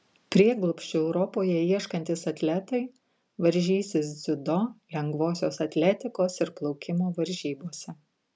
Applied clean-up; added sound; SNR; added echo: none; none; none; none.